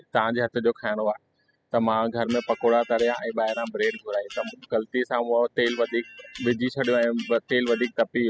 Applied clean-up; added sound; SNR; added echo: classical method spectral subtraction.